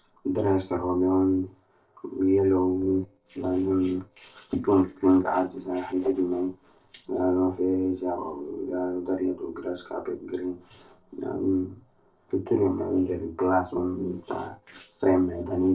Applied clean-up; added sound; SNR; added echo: neural separator model SepFormer DNS4.